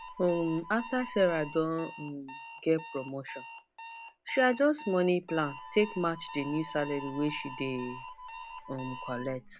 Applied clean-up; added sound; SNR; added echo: none; Alarm + Harmonica; 13 dB; none.